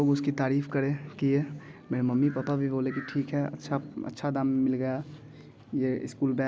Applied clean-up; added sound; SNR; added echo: none; none; none; none.